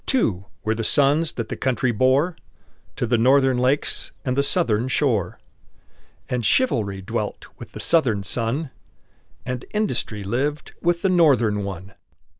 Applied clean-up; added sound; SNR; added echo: none; none; none; none.